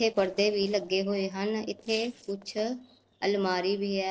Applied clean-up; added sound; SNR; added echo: neural separator model SepFormer DNS4.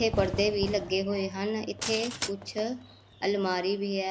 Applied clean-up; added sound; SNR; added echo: none; Fire / Fireworks + Glass; 10 dB; none.